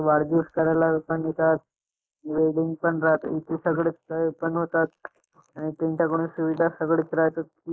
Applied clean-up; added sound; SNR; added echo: neural mask model Resemble Enhance denoiser.